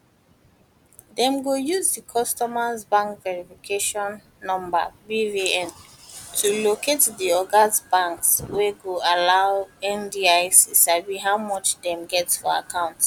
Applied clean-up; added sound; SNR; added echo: none; none; none; none.